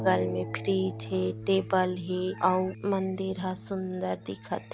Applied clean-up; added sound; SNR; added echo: none; Harp; 12 dB; none.